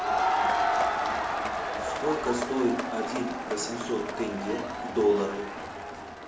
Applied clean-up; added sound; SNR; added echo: none; Crowd; -1 dB; none.